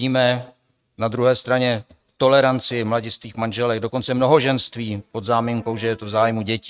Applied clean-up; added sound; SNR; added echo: neural mask model RNNoise.